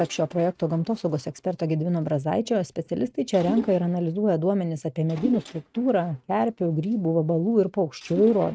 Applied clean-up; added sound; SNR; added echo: neural mask model RNNoise.